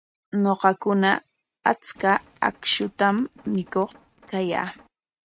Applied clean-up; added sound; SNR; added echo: neural mask model RNNoise.